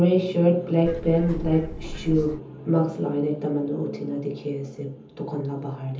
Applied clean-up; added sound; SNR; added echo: none; Bird; 9 dB; reverberation time 0.7 s.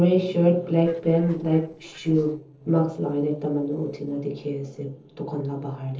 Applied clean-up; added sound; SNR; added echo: neural separator model SepFormer DNS4.